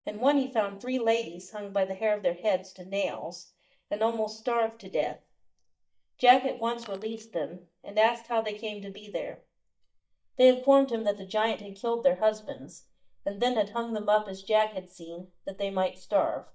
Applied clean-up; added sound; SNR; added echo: neural mask model DeepFilterNet 3.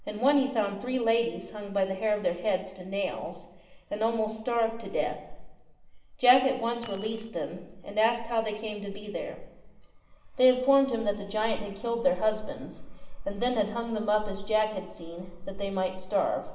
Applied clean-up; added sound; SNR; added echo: none; Keys jangling; 19 dB; reverberation time 1.0 s.